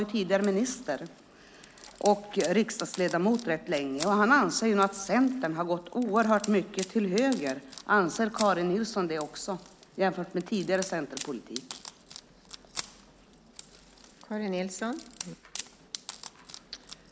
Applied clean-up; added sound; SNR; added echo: none; Wood; 17 dB; none.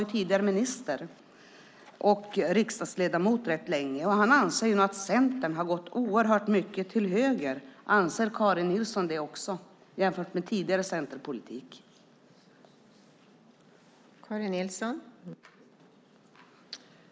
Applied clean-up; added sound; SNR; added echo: none; none; none; none.